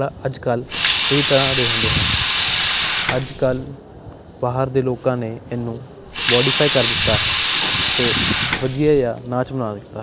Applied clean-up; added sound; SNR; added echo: none; Sink (filling or washing) / Water tap, faucet; -1 dB; none.